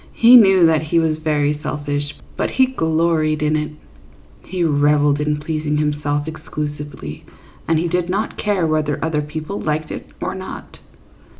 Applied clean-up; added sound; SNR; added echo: none; none; none; none.